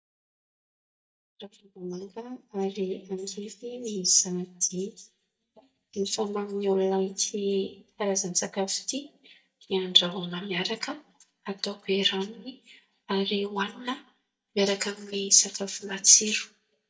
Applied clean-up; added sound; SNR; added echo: neural mask model DeepFilterNet 3.